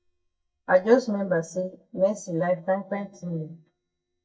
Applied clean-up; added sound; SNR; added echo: neural mask model DeepFilterNet 3.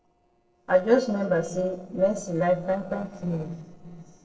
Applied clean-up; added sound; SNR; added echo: neural separator model SepFormer DNS4.